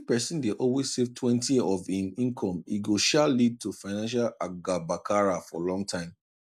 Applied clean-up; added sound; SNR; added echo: none; none; none; none.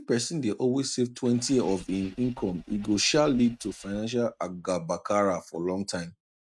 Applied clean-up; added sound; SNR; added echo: neural mask model RNNoise.